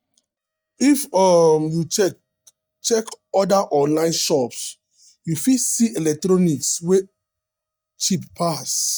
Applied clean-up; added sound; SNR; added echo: neural mask model DeepFilterNet 3.